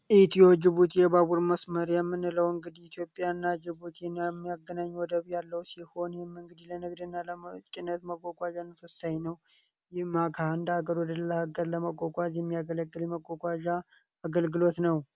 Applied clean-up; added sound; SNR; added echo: none; none; none; none.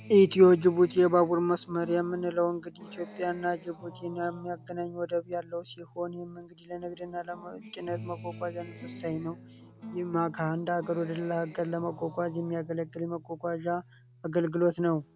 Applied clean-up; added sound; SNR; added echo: none; Acoustic guitar; 19 dB; none.